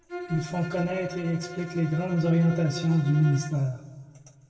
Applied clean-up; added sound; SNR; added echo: none; Bowed string instrument; 13 dB; reverberation time 1.3 s.